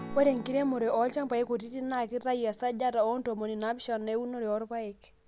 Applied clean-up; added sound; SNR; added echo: none; Strum; 19 dB; none.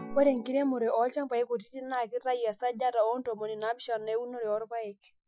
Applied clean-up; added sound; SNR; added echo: classical method Wiener filter.